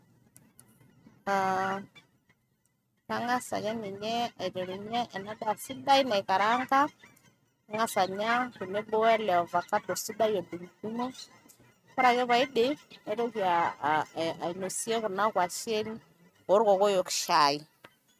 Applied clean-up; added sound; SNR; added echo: neural mask model RNNoise.